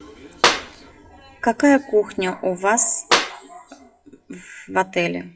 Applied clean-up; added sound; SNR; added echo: classical method WPE with log-MMSE.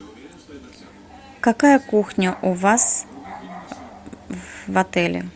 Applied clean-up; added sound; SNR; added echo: none; none; none; none.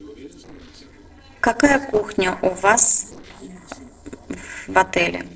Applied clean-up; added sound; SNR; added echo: neural separator model SepFormer DNS4.